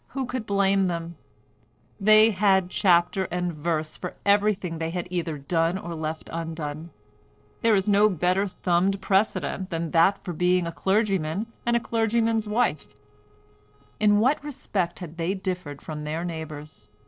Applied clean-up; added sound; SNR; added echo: neural separator model SepFormer DNS4.